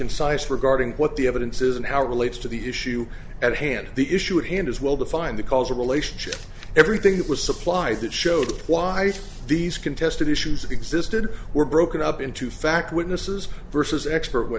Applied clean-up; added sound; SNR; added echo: none; none; none; none.